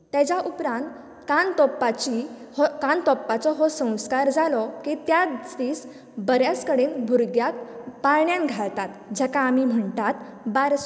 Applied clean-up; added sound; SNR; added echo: none; none; none; none.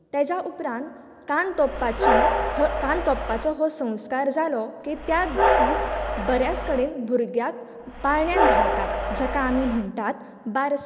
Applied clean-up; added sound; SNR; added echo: none; Train; -1 dB; none.